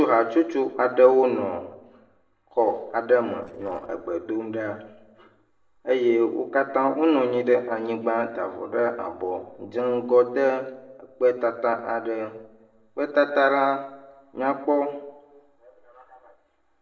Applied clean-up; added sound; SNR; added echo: neural separator model SepFormer DNS4.